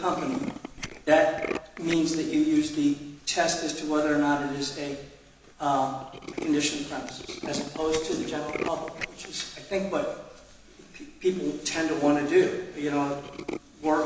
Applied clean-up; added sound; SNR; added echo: none; Tools; 13 dB; reverberation time 1.0 s.